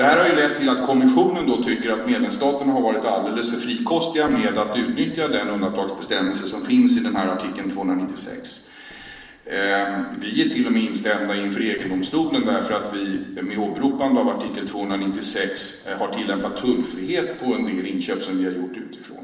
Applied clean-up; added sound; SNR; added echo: neural separator model SepFormer DNS4.